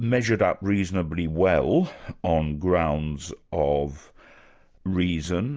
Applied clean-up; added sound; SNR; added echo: none; none; none; none.